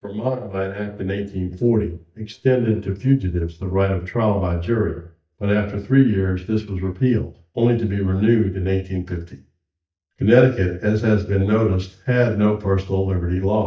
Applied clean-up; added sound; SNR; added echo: neural mask model DeepFilterNet 3.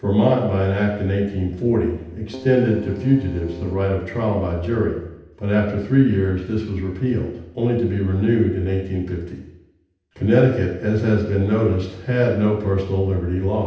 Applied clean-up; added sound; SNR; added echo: none; Keyboard (musical); 15 dB; reverberation time 0.8 s.